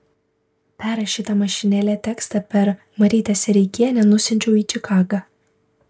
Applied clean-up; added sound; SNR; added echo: none; none; none; none.